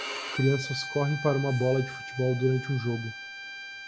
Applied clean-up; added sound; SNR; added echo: none; Bowed string instrument; 10 dB; none.